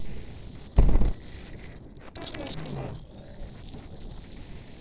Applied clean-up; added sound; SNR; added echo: neural separator model SepFormer DNS4.